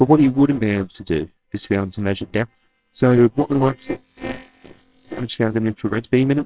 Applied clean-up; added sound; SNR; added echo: neural separator model SepFormer WHAMR!.